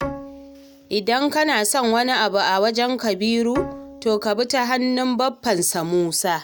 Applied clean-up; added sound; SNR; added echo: none; Bowed string instrument; 16 dB; none.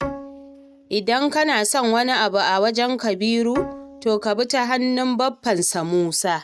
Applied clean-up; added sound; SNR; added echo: neural mask model RNNoise.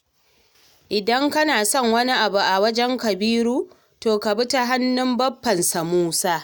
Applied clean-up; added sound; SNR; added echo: none; none; none; none.